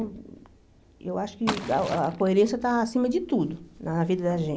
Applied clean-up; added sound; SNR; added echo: none; Liquid; 12 dB; none.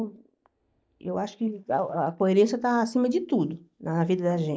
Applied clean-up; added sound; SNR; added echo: neural mask model DeepFilterNet 3.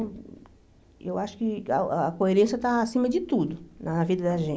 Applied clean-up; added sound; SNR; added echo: none; none; none; none.